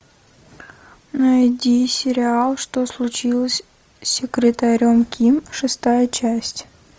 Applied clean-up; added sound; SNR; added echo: none; none; none; none.